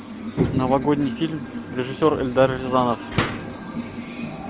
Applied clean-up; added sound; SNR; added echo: none; none; none; none.